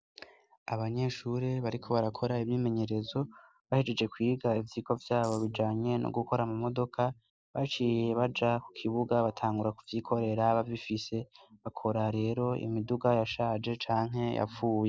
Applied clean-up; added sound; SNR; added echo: neural separator model SepFormer DNS4.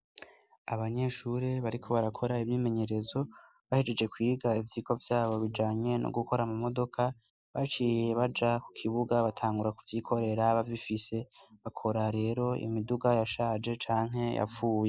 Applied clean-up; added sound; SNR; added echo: none; Tambourine; 16 dB; none.